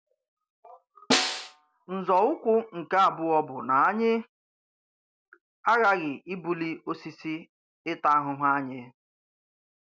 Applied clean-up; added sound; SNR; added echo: none; Snare drum; 3 dB; none.